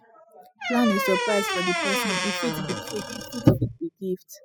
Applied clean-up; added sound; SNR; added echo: classical method spectral subtraction.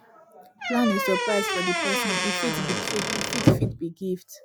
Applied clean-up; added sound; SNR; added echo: none; Squeak / Wood; -4 dB; none.